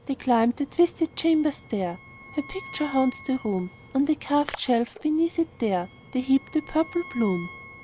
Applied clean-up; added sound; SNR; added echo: none; Bowed string instrument + Splash, splatter; 18 dB; none.